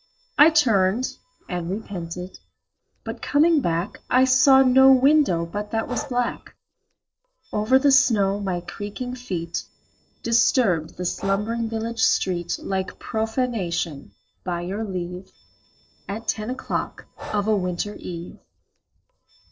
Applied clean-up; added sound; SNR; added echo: neural separator model SepFormer DNS4.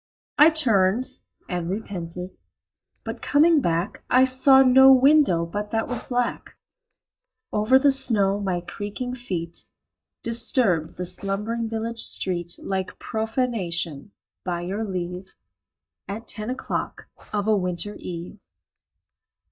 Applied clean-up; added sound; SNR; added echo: neural mask model DeepFilterNet 3.